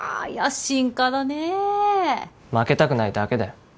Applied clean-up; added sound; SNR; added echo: none; none; none; none.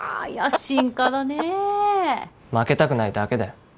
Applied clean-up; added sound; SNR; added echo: none; Chicken, rooster; 7 dB; none.